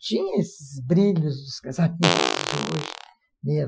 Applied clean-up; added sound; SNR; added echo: classical method Wiener filter.